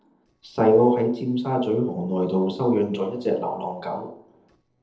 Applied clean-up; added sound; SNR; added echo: neural separator model SepFormer DNS4.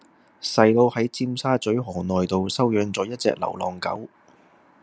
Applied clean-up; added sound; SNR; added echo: none; none; none; none.